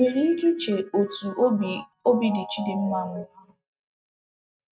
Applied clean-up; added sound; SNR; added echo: neural mask model RNNoise.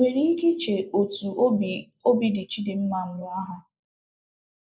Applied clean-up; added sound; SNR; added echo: neural mask model Resemble Enhance denoiser.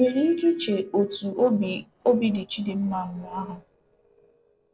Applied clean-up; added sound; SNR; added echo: neural separator model SepFormer DNS4.